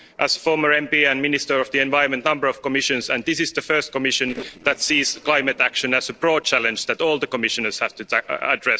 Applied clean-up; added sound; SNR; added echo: neural separator model SepFormer DNS4.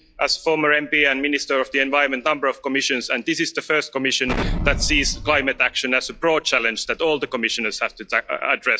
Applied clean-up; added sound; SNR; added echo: classical method log-MMSE.